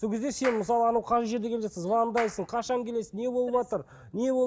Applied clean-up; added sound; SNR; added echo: none; Clapping; 16 dB; none.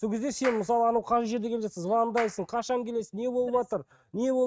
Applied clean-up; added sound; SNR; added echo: neural mask model RNNoise.